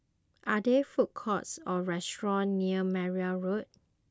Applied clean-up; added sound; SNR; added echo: none; none; none; none.